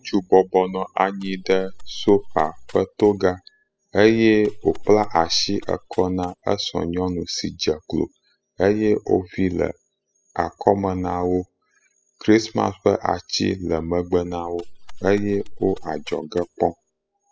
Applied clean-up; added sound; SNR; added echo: classical method spectral subtraction.